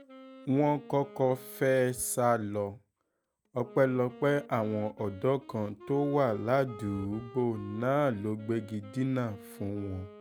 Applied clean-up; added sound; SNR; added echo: none; Wind instrument, woodwind instrument; 19 dB; none.